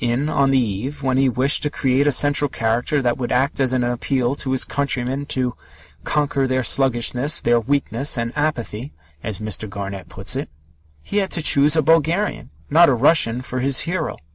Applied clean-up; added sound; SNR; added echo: none; none; none; none.